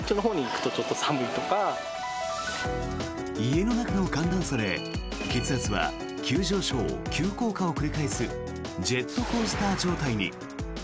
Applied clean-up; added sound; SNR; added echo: none; none; none; none.